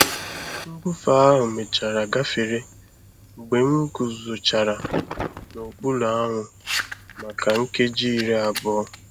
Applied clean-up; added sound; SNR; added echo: none; Fire; 9 dB; none.